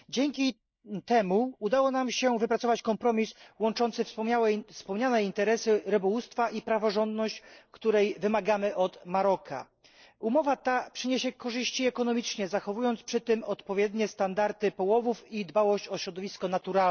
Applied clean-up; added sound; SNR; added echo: neural mask model Resemble Enhance denoiser.